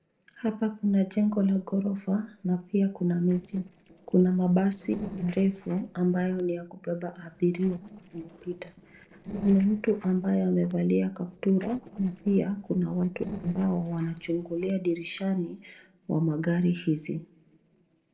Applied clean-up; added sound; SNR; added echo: neural separator model SepFormer DNS4.